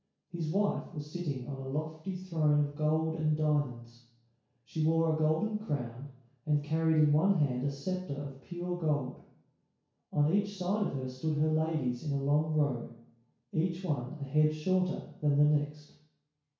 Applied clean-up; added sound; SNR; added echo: none; none; none; reverberation time 0.6 s.